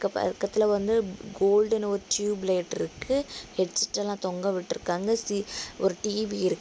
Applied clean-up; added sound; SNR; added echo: none; none; none; none.